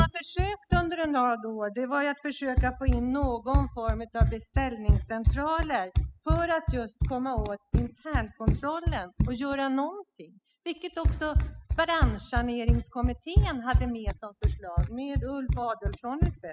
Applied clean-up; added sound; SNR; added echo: classical method spectral subtraction.